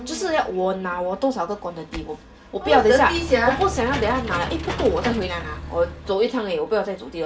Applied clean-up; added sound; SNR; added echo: none; Engine / Mechanisms; 8 dB; reverberation time 0.2 s.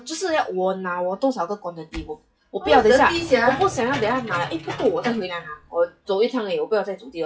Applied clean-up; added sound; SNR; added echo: classical method WPE with log-MMSE.